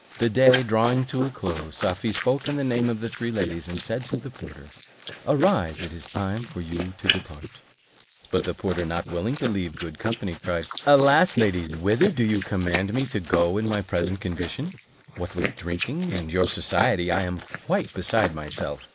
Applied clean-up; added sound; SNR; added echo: neural mask model Resemble Enhance denoiser.